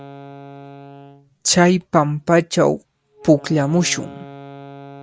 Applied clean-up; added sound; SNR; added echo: none; Wind instrument, woodwind instrument; 20 dB; none.